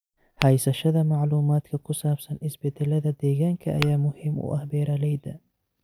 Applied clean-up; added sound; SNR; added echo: none; Tap / Glass; 16 dB; none.